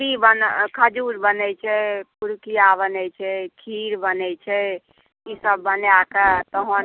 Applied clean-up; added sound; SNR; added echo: none; none; none; none.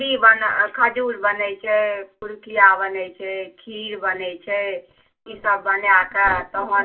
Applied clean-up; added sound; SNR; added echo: none; none; none; reverberation time 0.2 s.